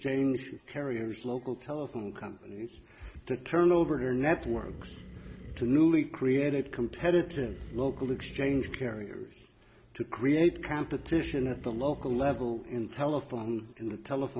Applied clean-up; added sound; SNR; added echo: none; Animal; 16 dB; none.